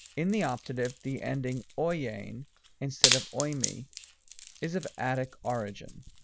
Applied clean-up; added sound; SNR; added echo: none; Wood; 2 dB; none.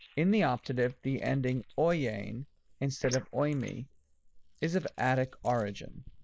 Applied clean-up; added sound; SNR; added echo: neural mask model Resemble Enhance denoiser.